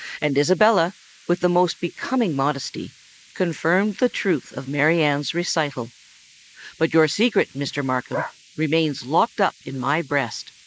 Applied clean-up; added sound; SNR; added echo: neural mask model Resemble Enhance denoiser.